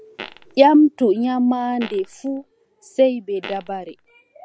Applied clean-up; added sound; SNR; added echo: none; Fart; 19 dB; none.